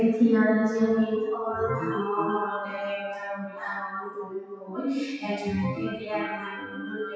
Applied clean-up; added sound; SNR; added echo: classical method WPE with log-MMSE.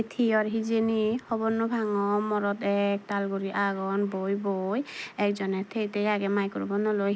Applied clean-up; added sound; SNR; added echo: none; none; none; none.